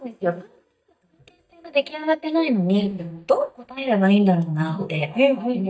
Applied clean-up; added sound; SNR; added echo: neural mask model DeepFilterNet 3.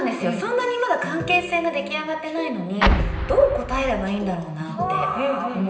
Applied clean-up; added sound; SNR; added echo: none; Explosion; 1 dB; reverberation time 0.9 s.